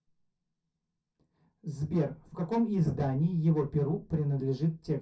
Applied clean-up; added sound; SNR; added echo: none; none; none; reverberation time 0.3 s.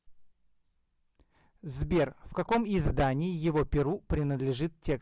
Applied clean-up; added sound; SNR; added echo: none; none; none; none.